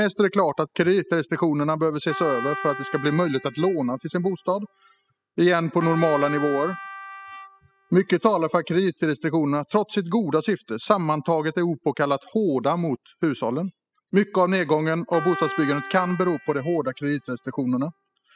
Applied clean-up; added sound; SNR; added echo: classical method spectral subtraction.